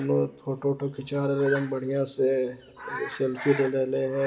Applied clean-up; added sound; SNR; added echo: none; Bird vocalization, bird call, bird song; 14 dB; reverberation time 2.2 s.